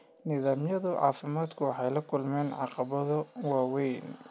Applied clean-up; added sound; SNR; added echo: none; none; none; none.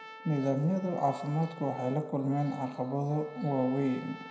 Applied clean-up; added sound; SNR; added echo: none; Trumpet; 19 dB; reverberation time 0.7 s.